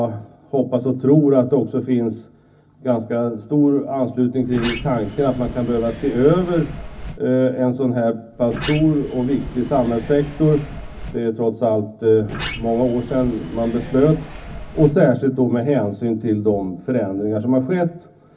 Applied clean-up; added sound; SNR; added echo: none; Sliding door; 12 dB; reverberation time 0.4 s.